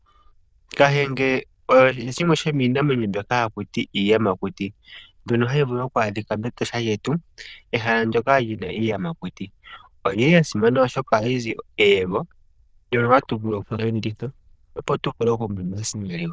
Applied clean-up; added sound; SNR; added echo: neural diffusion model UNIVERSE++.